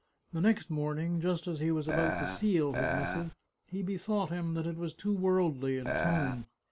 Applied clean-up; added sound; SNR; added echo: none; Burping, eructation; 2 dB; none.